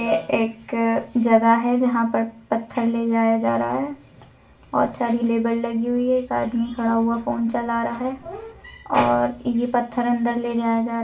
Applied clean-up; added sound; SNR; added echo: none; none; none; reverberation time 0.2 s.